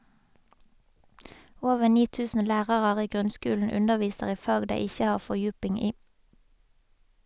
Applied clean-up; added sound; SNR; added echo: none; none; none; none.